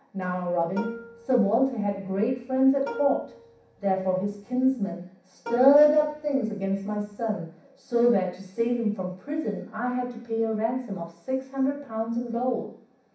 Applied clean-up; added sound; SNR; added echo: none; Plucked string instrument; 16 dB; reverberation time 0.7 s.